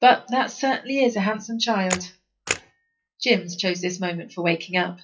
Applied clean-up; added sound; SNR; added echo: classical method WPE with log-MMSE.